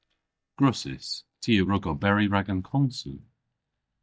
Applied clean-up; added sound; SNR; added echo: neural mask model DeepFilterNet 3.